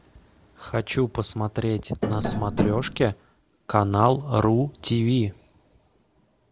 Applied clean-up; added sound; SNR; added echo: none; Tap; 3 dB; none.